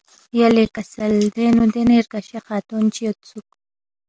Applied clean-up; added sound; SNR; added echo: none; none; none; none.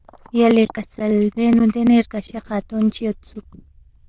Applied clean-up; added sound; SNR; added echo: neural diffusion model UNIVERSE++.